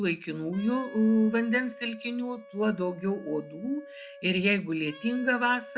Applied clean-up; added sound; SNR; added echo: none; Wind instrument, woodwind instrument; 19 dB; none.